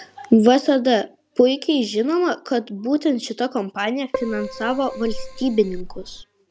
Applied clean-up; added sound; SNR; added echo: none; Keyboard (musical); 9 dB; none.